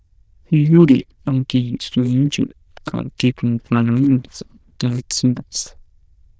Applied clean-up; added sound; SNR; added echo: neural diffusion model UNIVERSE++.